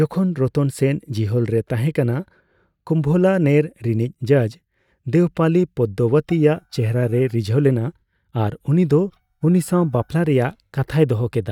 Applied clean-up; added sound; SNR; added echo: neural mask model DeepFilterNet 3.